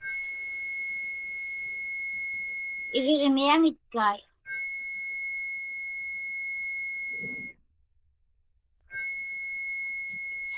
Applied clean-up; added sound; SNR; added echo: neural diffusion model UNIVERSE++.